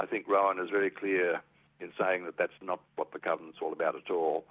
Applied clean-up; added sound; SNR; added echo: none; none; none; none.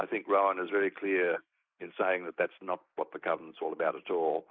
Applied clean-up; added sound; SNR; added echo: neural mask model Resemble Enhance denoiser.